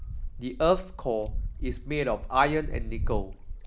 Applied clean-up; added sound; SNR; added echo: none; Wind; 4 dB; none.